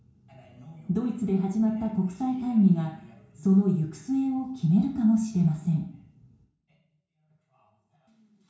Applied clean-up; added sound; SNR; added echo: none; none; none; reverberation time 0.6 s.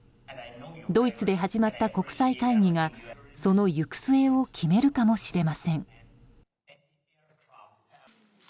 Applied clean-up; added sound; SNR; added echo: none; none; none; none.